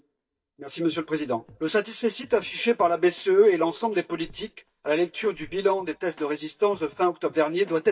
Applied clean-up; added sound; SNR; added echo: neural mask model DeepFilterNet 3.